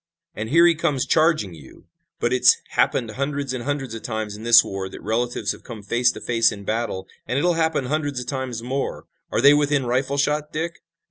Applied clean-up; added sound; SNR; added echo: none; none; none; none.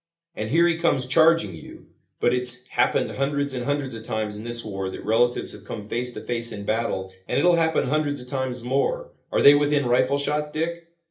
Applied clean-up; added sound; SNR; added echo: none; none; none; reverberation time 0.3 s.